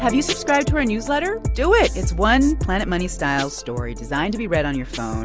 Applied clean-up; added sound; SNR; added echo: none; none; none; none.